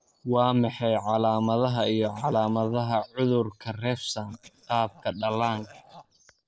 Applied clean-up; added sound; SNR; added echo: neural separator model SepFormer DNS4.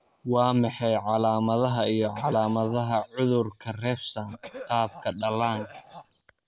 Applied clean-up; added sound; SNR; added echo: none; Cough; 17 dB; none.